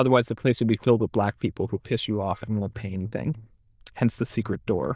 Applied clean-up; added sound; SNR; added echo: neural diffusion model UNIVERSE++.